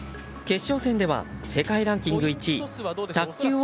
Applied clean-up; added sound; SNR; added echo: none; none; none; none.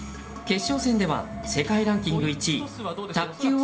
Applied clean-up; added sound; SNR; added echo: none; Dog; 18 dB; reverberation time 1.3 s.